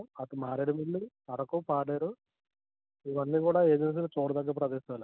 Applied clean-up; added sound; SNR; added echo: none; none; none; none.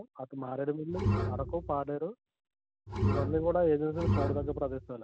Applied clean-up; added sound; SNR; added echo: none; Bowed string instrument; -1 dB; none.